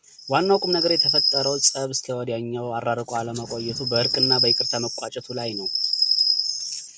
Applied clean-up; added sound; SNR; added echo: none; Chirp, tweet; -2 dB; none.